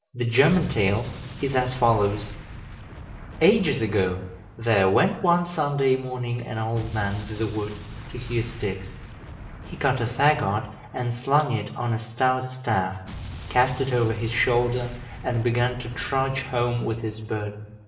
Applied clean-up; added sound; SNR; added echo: none; Explosion; 14 dB; reverberation time 0.8 s.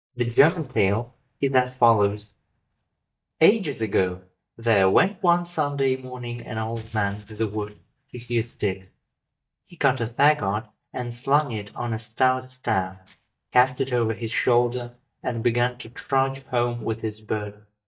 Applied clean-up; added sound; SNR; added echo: neural mask model DeepFilterNet 3.